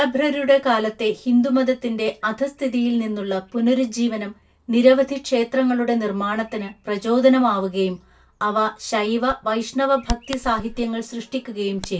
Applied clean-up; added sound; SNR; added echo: none; Bird vocalization, bird call, bird song; 20 dB; reverberation time 0.2 s.